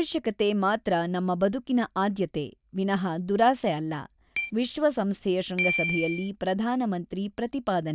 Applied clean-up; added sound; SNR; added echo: none; Keyboard (musical); 5 dB; none.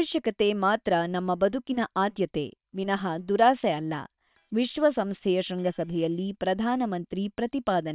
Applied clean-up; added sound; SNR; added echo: neural separator model SepFormer WHAM!.